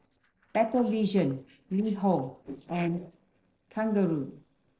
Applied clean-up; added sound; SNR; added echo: neural separator model SepFormer DNS4.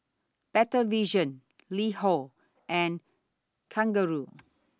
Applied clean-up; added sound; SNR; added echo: none; none; none; none.